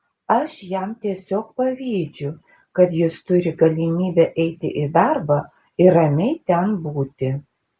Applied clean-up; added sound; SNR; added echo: none; none; none; none.